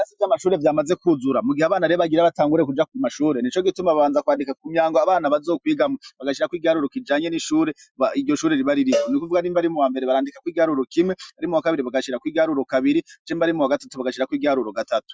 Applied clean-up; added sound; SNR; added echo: classical method Wiener filter.